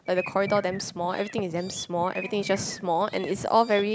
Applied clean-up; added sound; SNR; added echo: none; Bird; 16 dB; none.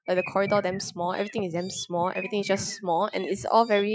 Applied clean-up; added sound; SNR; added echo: classical method Wiener filter.